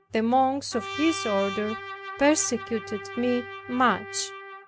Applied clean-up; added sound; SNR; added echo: none; Trumpet; 11 dB; none.